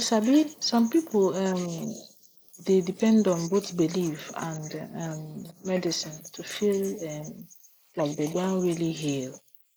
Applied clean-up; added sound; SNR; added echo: neural mask model Resemble Enhance denoiser.